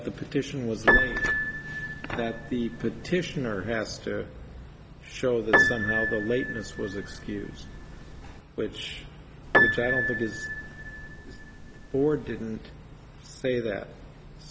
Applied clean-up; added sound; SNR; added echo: none; Piano; -3 dB; none.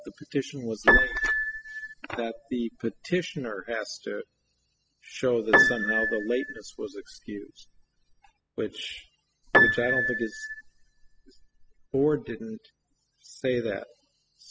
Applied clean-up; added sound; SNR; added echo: classical method spectral subtraction.